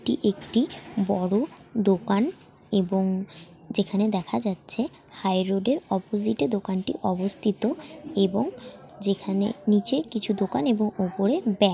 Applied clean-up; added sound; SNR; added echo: none; none; none; none.